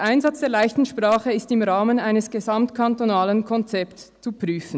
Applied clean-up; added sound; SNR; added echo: none; none; none; none.